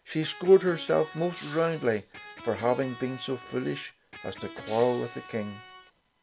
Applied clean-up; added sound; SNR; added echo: none; Shatter + Electric guitar; 17 dB; none.